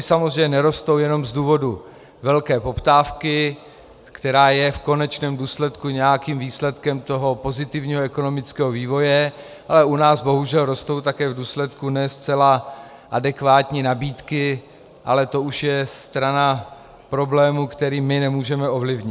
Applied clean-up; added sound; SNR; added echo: none; none; none; none.